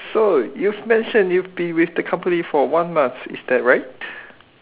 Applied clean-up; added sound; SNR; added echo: none; none; none; none.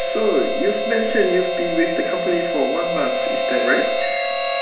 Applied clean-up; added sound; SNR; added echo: none; Harmonica; 0 dB; reverberation time 0.8 s.